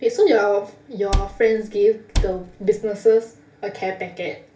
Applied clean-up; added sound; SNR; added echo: none; Cupboard open or close; 5 dB; reverberation time 0.3 s.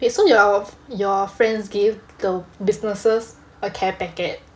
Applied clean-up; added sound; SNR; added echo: none; none; none; none.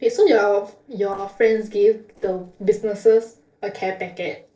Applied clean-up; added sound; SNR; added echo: neural separator model SepFormer DNS4.